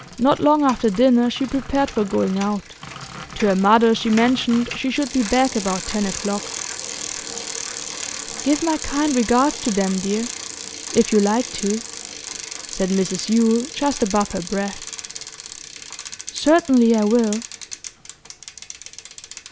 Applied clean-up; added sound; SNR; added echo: none; Bicycle; 11 dB; none.